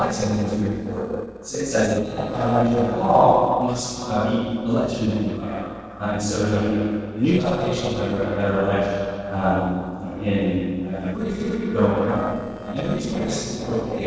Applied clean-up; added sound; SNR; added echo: neural separator model SepFormer DNS4.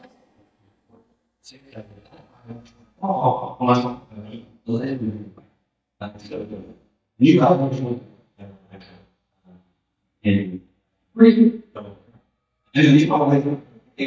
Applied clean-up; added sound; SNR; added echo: neural mask model DeepFilterNet 3.